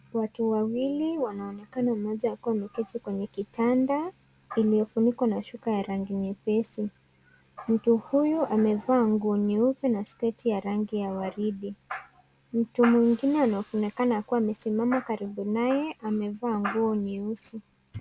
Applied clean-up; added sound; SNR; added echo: none; none; none; none.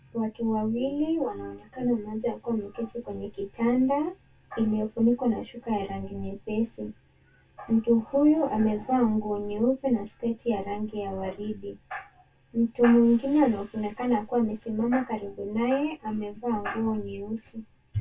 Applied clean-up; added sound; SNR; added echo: none; none; none; reverberation time 0.1 s.